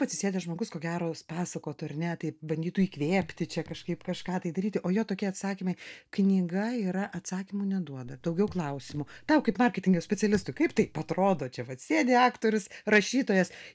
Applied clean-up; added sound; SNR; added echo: neural separator model SepFormer DNS4.